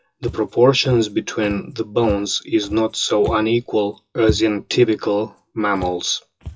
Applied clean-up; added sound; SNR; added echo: classical method WPE with log-MMSE.